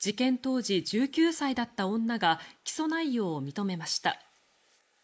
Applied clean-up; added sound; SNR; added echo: neural mask model Resemble Enhance denoiser.